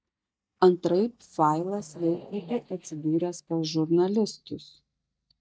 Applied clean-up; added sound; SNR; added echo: neural mask model DeepFilterNet 3.